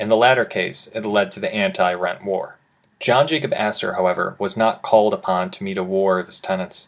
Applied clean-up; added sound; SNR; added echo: none; none; none; none.